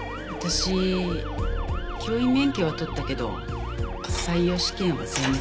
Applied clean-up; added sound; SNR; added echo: none; Motor vehicle (road) / Siren; 15 dB; none.